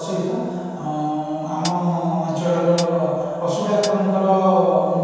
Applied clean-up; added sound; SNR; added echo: none; Hi-hat; 18 dB; reverberation time 2.1 s.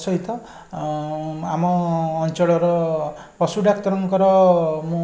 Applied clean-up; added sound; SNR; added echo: none; none; none; none.